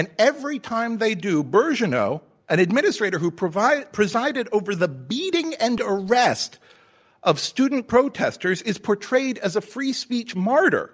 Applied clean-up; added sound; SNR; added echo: none; none; none; none.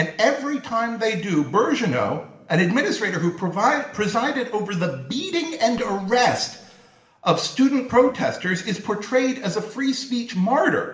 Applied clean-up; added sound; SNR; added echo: none; none; none; reverberation time 1.0 s.